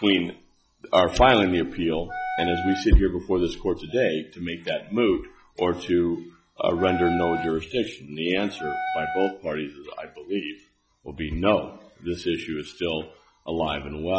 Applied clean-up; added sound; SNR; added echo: classical method log-MMSE.